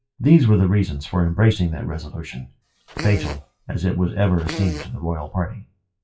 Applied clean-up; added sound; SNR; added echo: classical method WPE with log-MMSE.